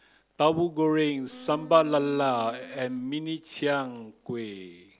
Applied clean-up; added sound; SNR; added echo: none; Wind instrument, woodwind instrument; 18 dB; none.